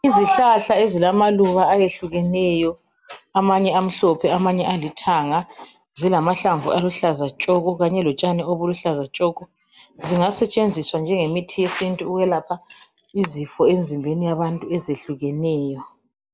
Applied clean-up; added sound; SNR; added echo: none; none; none; none.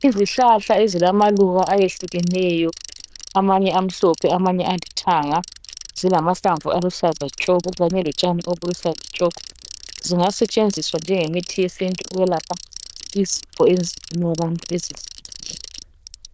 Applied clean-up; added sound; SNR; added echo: neural diffusion model UNIVERSE++.